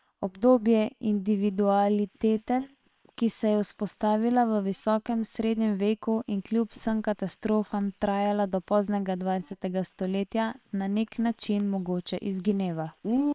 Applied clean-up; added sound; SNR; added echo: neural separator model SepFormer WHAM!.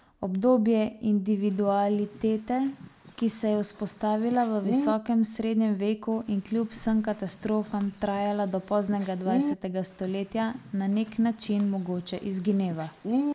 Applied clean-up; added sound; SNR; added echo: none; Bird; 9 dB; none.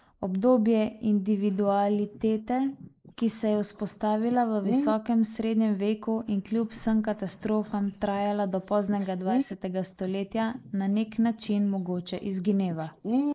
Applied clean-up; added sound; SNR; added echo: neural mask model Resemble Enhance denoiser.